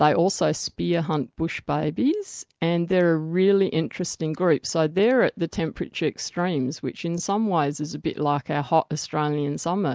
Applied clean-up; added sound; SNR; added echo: none; none; none; none.